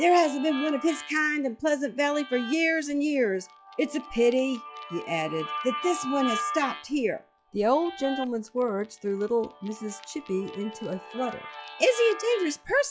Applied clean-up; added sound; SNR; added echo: classical method log-MMSE.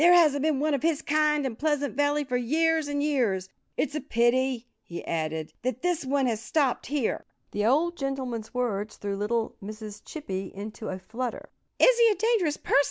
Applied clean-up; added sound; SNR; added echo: none; none; none; none.